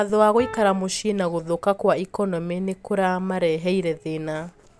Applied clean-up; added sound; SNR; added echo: none; Piano; 12 dB; none.